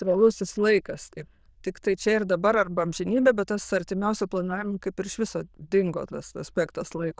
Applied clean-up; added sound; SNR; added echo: neural diffusion model UNIVERSE++.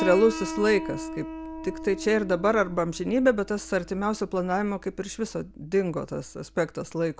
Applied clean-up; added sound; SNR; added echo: none; Piano; 11 dB; none.